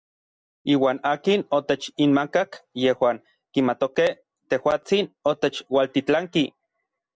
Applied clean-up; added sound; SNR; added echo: none; none; none; none.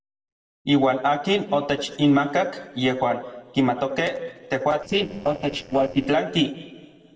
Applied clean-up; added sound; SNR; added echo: neural separator model SepFormer DNS4.